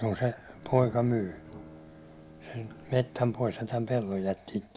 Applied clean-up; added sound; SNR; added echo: none; Bowed string instrument + Thunder; 18 dB; none.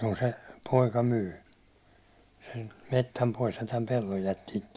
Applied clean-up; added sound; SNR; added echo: none; none; none; none.